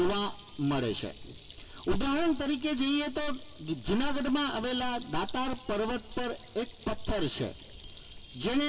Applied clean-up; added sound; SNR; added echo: none; Stream; 10 dB; reverberation time 2.5 s.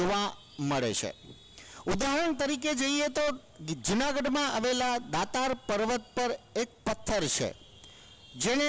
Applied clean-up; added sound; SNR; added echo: none; none; none; none.